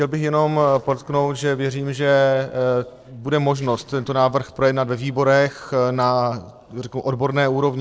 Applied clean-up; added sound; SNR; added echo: neural separator model SepFormer DNS4.